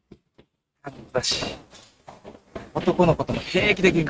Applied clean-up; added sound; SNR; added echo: neural mask model RNNoise.